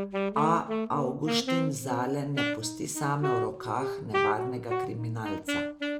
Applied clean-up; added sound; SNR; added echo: none; Wind instrument, woodwind instrument; 0 dB; none.